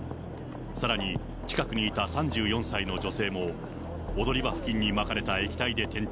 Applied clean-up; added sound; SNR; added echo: none; none; none; none.